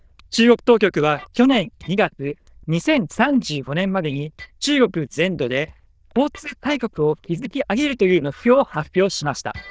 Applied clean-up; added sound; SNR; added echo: neural diffusion model UNIVERSE++.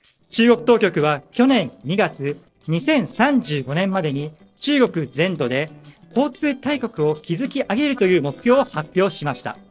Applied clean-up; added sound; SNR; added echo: neural separator model SepFormer DNS4.